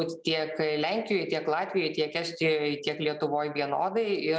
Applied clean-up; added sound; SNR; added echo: none; none; none; none.